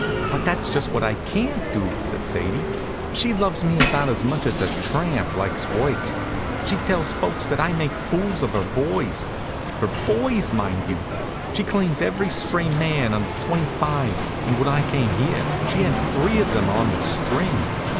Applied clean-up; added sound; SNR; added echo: none; Bicycle; 2 dB; none.